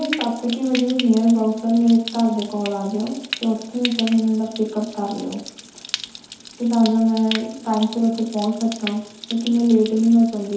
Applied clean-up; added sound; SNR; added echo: none; Stream; 14 dB; reverberation time 2.2 s.